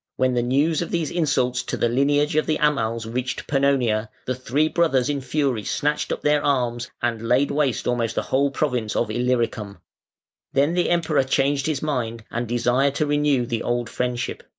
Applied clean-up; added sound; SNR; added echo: neural mask model Resemble Enhance denoiser.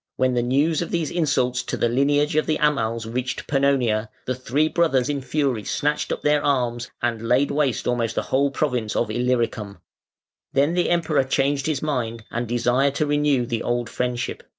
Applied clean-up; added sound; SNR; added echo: neural separator model SepFormer DNS4.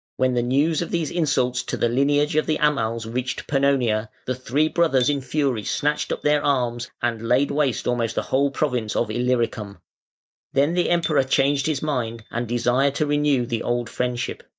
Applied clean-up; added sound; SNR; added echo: neural mask model DeepFilterNet 3.